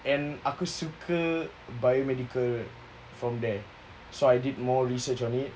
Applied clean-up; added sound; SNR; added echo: none; none; none; none.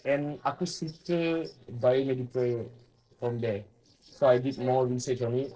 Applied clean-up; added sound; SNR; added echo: neural separator model SepFormer DNS4.